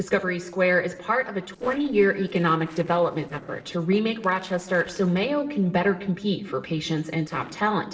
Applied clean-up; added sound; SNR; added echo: neural separator model SepFormer DNS4.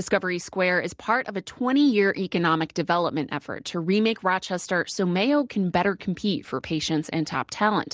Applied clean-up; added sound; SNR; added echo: none; none; none; none.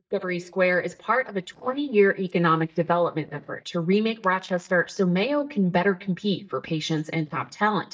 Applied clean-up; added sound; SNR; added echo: neural mask model DeepFilterNet 3.